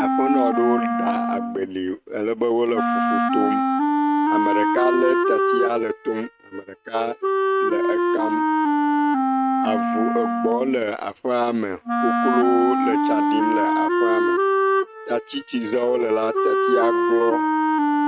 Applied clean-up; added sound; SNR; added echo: neural mask model RNNoise.